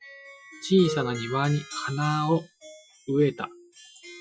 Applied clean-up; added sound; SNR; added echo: classical method Wiener filter.